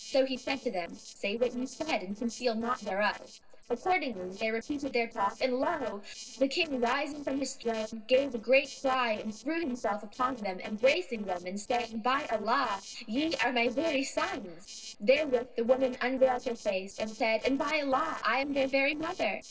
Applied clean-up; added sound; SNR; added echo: neural separator model SepFormer DNS4.